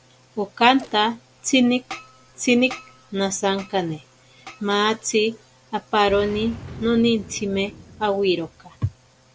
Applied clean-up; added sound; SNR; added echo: none; Boom; 19 dB; none.